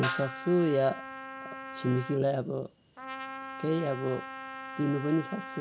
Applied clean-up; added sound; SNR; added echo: none; Snare drum + Trumpet; 9 dB; none.